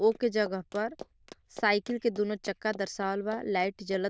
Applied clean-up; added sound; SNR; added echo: neural diffusion model UNIVERSE++.